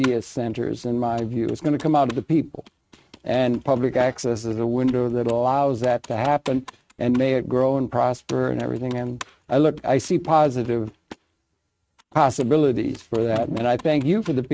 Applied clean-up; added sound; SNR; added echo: neural mask model RNNoise.